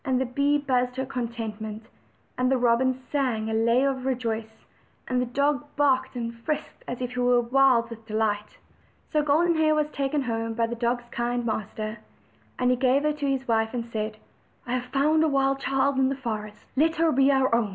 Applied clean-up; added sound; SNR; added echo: none; none; none; none.